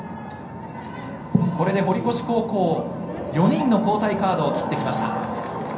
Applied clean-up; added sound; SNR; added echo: none; none; none; reverberation time 0.6 s.